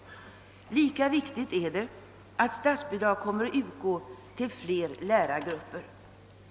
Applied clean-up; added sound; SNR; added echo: none; none; none; none.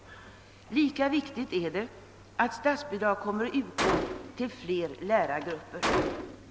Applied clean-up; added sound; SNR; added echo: none; Gunshot, gunfire; 6 dB; none.